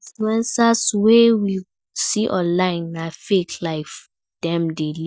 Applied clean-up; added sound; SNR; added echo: neural mask model DeepFilterNet 3.